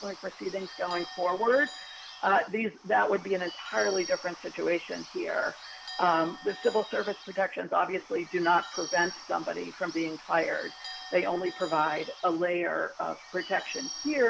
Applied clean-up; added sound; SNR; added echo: none; Bird / Bell; 15 dB; none.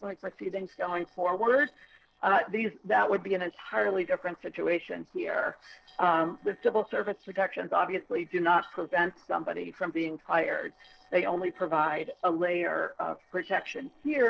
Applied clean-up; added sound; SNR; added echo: neural separator model SepFormer DNS4.